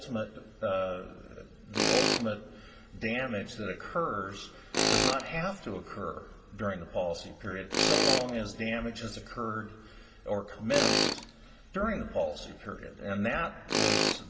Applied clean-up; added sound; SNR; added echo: none; Tools; -1 dB; reverberation time 1.7 s.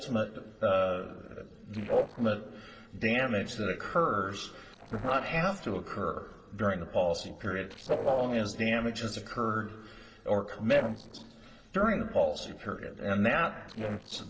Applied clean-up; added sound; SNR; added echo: neural separator model SepFormer DNS4.